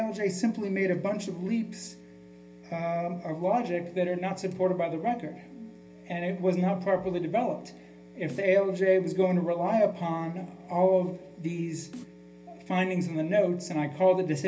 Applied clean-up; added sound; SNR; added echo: none; Snare drum; 19 dB; reverberation time 0.3 s.